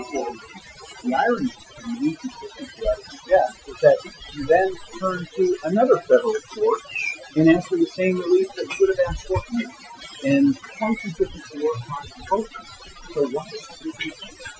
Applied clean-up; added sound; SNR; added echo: classical method Wiener filter.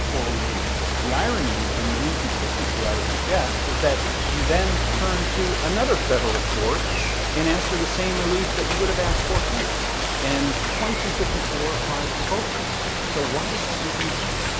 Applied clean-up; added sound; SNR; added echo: none; Idling + Rain; -4 dB; none.